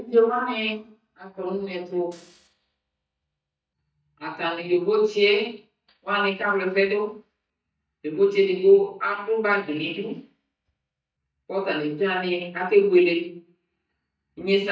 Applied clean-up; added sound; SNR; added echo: neural mask model DeepFilterNet 3.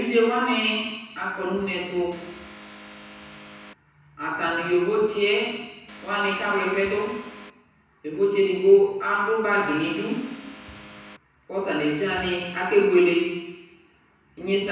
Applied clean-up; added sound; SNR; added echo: none; Vehicle; 18 dB; reverberation time 1.1 s.